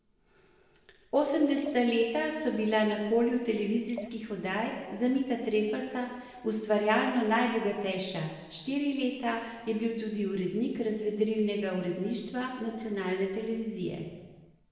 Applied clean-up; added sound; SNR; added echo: none; Liquid; 20 dB; reverberation time 1.2 s.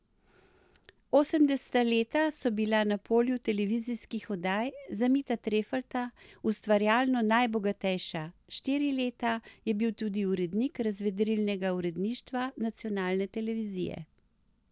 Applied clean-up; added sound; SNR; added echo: none; none; none; none.